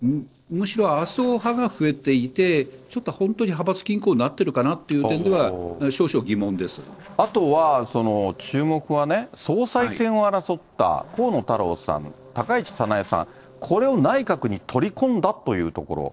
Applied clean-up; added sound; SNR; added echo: neural separator model SepFormer DNS4.